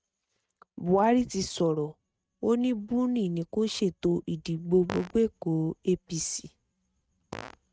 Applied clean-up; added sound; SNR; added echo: neural mask model RNNoise.